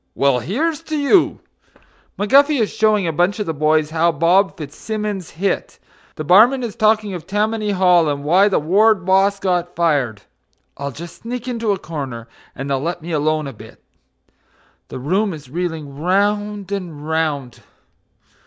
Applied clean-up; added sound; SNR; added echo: none; none; none; none.